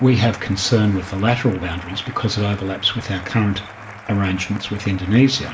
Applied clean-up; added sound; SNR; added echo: none; Applause; 17 dB; reverberation time 0.5 s.